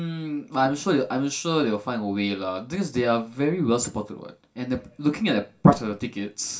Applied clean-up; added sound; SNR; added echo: none; none; none; reverberation time 0.2 s.